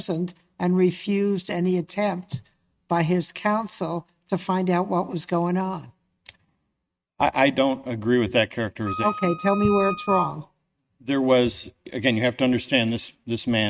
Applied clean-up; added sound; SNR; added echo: neural mask model RNNoise.